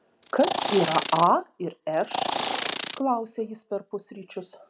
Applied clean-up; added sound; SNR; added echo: none; Insect; 0 dB; none.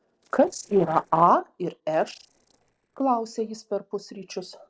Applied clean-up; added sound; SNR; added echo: neural separator model SepFormer DNS4.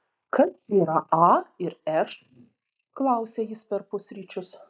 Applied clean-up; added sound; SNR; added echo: neural mask model Resemble Enhance denoiser.